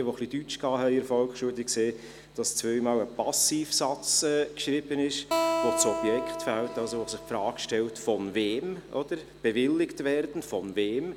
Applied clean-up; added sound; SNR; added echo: none; Acoustic guitar; 4 dB; none.